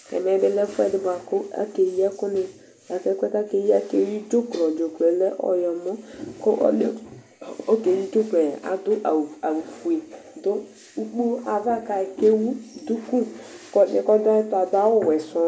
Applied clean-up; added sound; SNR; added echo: none; none; none; none.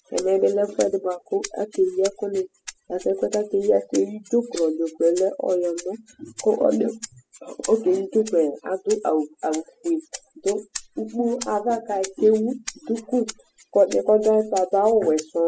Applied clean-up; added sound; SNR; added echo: classical method spectral subtraction.